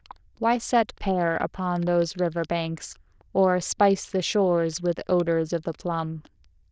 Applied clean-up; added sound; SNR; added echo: neural diffusion model UNIVERSE++.